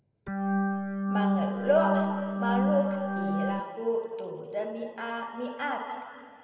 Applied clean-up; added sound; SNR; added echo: none; Organ; -3 dB; reverberation time 2.3 s.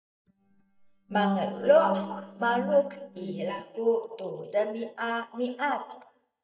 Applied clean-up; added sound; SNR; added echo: neural mask model DeepFilterNet 3.